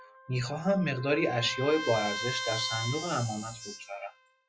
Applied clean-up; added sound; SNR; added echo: classical method log-MMSE.